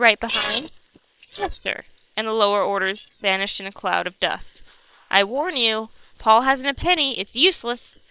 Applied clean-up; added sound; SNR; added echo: neural separator model SepFormer WHAM!.